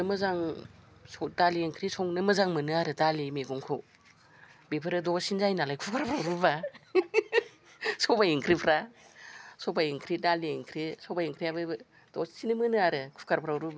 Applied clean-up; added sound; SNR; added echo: none; none; none; none.